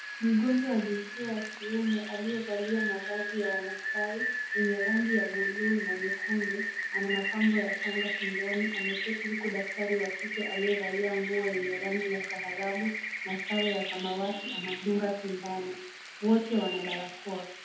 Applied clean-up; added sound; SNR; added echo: none; Rain; 4 dB; reverberation time 0.6 s.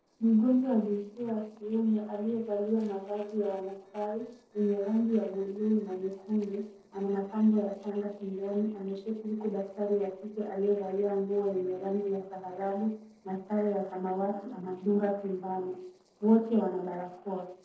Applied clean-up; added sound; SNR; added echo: neural separator model SepFormer DNS4.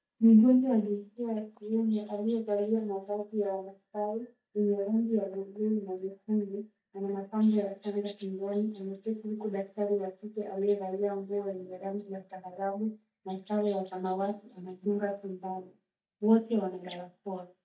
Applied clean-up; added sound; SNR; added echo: neural mask model DeepFilterNet 3.